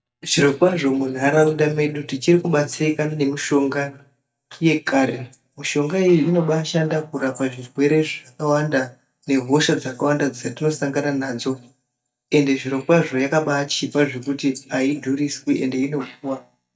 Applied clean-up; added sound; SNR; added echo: neural mask model DeepFilterNet 3.